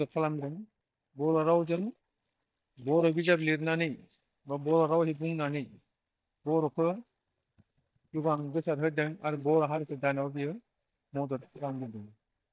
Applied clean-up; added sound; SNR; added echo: neural mask model DeepFilterNet 3.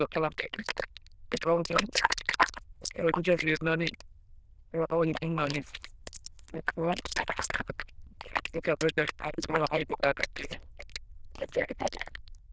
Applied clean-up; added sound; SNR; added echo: neural diffusion model UNIVERSE++.